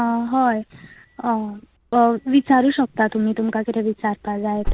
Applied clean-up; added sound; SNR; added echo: none; Alarm; 12 dB; none.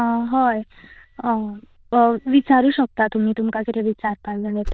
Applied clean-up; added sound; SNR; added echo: neural diffusion model UNIVERSE++.